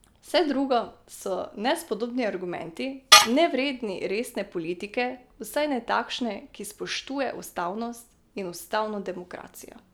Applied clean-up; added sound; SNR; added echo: none; Tools; -4 dB; none.